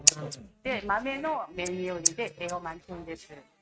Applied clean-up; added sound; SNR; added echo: neural mask model RNNoise.